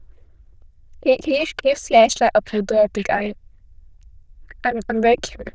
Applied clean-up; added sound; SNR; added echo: neural diffusion model UNIVERSE++.